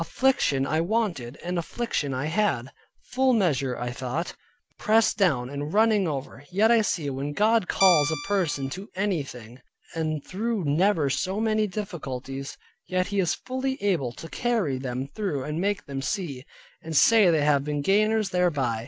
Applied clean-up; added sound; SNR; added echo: none; Guitar; 5 dB; none.